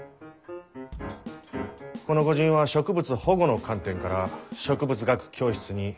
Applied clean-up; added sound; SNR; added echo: none; Drum / Drum kit; 18 dB; none.